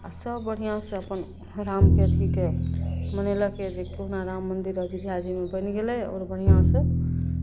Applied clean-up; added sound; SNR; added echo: none; Bowed string instrument; -5 dB; none.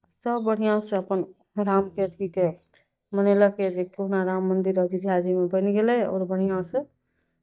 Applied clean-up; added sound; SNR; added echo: neural mask model DeepFilterNet 3.